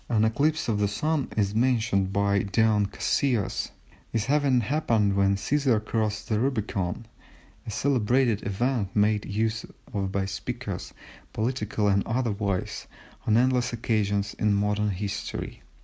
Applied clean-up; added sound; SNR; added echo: none; none; none; none.